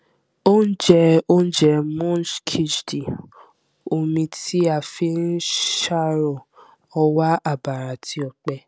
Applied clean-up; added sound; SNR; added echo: none; none; none; none.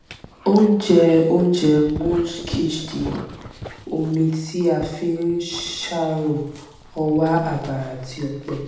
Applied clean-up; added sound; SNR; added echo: none; Dog; 17 dB; reverberation time 0.8 s.